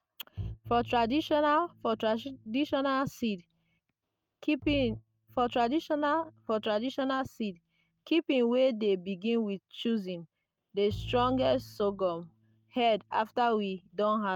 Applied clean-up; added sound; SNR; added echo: neural mask model RNNoise.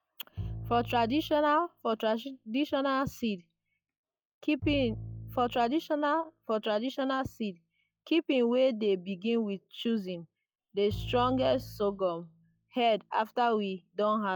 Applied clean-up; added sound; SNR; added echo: classical method log-MMSE.